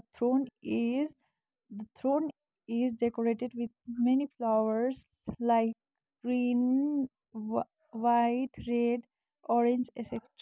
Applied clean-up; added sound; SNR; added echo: none; none; none; none.